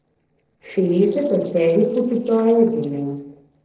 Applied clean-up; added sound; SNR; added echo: neural separator model SepFormer DNS4.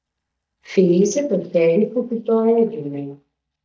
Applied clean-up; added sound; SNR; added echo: neural mask model DeepFilterNet 3.